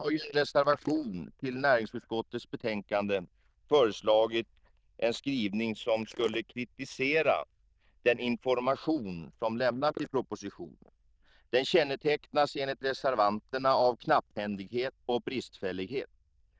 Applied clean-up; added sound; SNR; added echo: neural diffusion model UNIVERSE++.